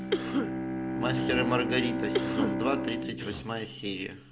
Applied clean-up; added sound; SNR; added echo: none; Cough + Bowed string instrument; -1 dB; none.